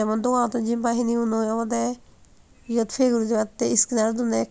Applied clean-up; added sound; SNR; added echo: none; none; none; none.